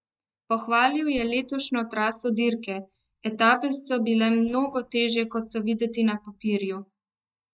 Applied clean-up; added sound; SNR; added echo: neural mask model DeepFilterNet 3.